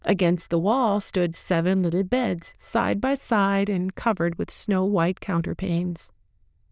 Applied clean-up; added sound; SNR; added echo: neural diffusion model UNIVERSE++.